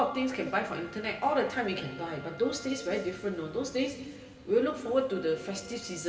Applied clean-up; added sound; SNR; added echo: none; Wind instrument, woodwind instrument; 20 dB; reverberation time 2.0 s.